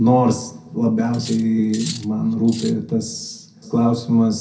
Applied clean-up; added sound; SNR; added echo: none; Cutlery, silverware; 17 dB; reverberation time 0.3 s.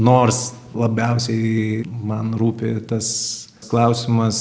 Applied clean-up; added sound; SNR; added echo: none; none; none; none.